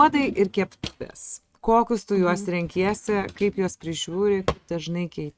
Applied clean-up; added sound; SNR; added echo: neural mask model RNNoise.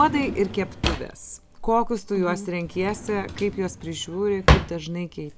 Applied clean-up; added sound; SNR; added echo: none; Drawer open or close; 2 dB; none.